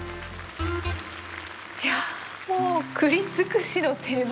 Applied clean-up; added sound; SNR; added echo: none; Applause; 13 dB; none.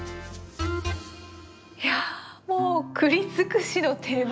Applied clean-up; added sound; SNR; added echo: none; none; none; none.